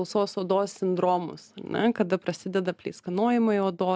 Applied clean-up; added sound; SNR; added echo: none; none; none; none.